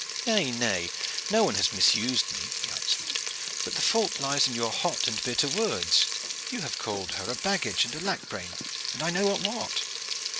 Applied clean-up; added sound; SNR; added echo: none; Frying (food); 3 dB; none.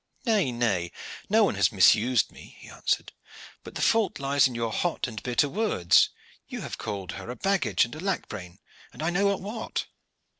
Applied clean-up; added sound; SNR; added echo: none; none; none; none.